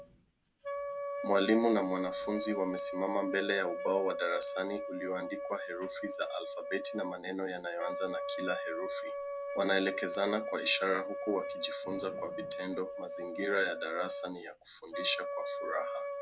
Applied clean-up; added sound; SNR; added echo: none; Wind instrument, woodwind instrument; 11 dB; none.